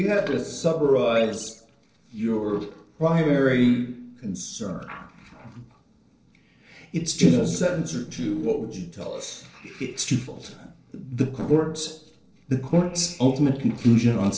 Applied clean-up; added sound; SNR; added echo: neural separator model SepFormer DNS4.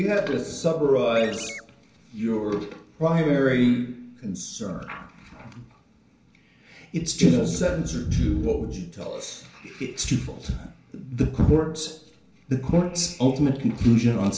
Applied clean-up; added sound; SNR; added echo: none; Chirp, tweet; 13 dB; reverberation time 0.3 s.